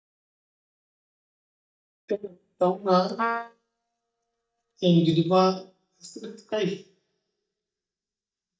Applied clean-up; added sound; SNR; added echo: neural mask model DeepFilterNet 3.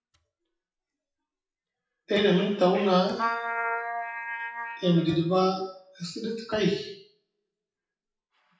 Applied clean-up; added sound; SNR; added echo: classical method WPE with log-MMSE.